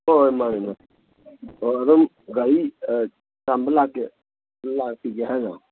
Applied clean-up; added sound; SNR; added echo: none; none; none; none.